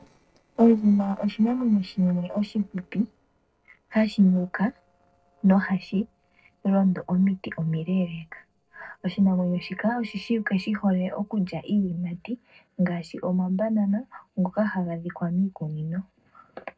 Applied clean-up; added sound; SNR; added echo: neural separator model SepFormer DNS4.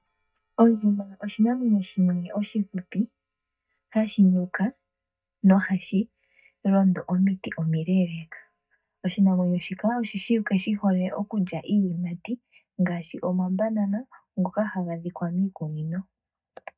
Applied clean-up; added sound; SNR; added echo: neural mask model DeepFilterNet 3.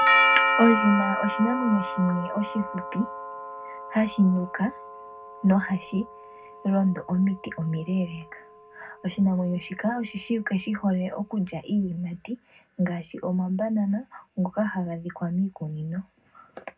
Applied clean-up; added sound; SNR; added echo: none; Doorbell; 5 dB; reverberation time 0.3 s.